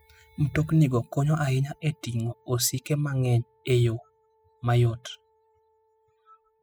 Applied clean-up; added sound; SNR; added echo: classical method spectral subtraction.